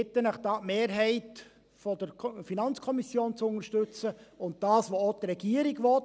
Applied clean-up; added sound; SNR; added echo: none; none; none; none.